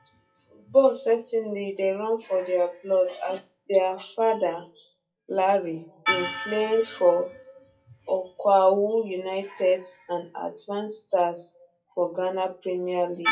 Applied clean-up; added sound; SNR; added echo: classical method WPE with log-MMSE.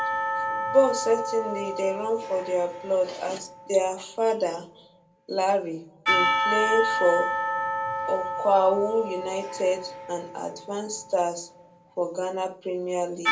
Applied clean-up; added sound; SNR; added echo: none; Church bell / Percussion; 3 dB; reverberation time 0.2 s.